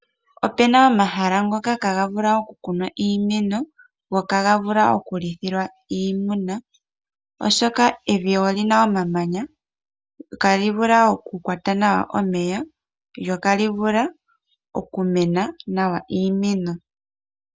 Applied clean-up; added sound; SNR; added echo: none; none; none; none.